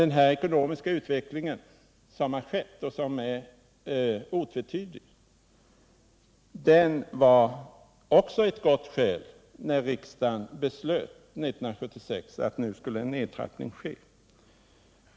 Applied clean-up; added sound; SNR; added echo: none; none; none; none.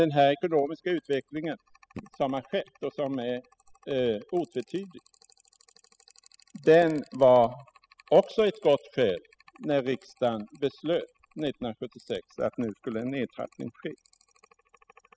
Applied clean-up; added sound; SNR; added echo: classical method spectral subtraction.